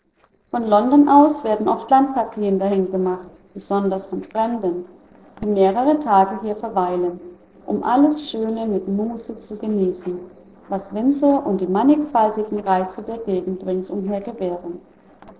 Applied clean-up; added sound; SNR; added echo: neural separator model SepFormer DNS4.